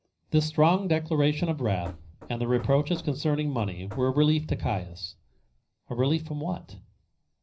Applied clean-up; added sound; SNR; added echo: none; Knock / Wood; 19 dB; reverberation time 0.4 s.